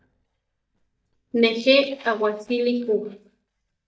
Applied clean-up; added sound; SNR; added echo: neural mask model DeepFilterNet 3.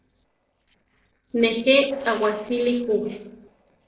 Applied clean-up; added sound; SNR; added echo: neural separator model SepFormer DNS4.